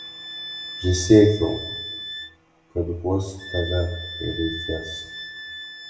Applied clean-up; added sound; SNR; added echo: none; Wind instrument, woodwind instrument; 11 dB; reverberation time 0.7 s.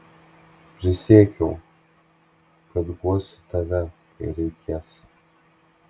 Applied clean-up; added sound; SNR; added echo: none; none; none; none.